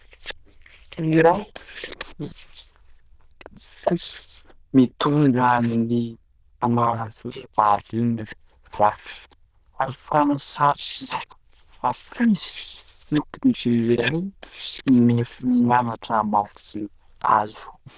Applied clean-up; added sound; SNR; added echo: neural diffusion model UNIVERSE++.